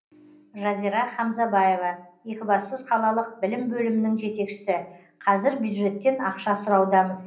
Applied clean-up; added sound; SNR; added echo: none; none; none; reverberation time 0.5 s.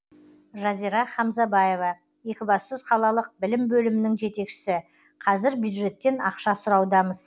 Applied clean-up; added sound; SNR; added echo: none; none; none; none.